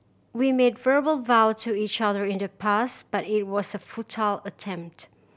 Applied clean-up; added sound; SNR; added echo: none; none; none; none.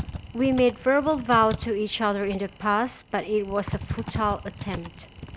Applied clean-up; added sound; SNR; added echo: none; Typing; 11 dB; none.